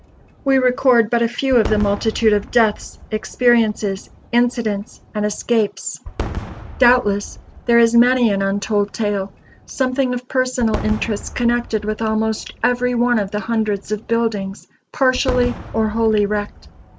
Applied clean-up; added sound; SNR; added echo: none; Fireworks; 14 dB; none.